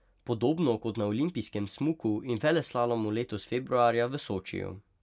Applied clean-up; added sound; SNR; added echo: none; none; none; none.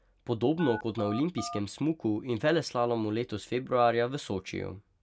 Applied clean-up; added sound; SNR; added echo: none; Telephone; 10 dB; none.